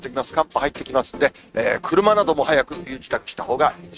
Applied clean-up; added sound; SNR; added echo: neural mask model RNNoise.